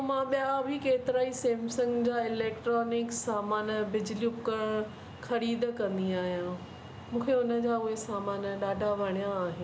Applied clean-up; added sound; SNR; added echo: none; none; none; none.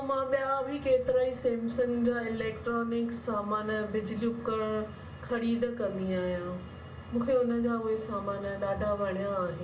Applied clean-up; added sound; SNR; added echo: none; none; none; reverberation time 0.2 s.